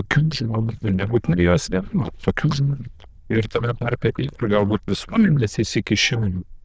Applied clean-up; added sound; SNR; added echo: neural diffusion model UNIVERSE++.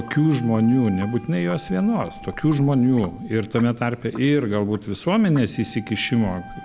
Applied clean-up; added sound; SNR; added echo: none; Wind instrument, woodwind instrument + Sink (filling or washing); 19 dB; none.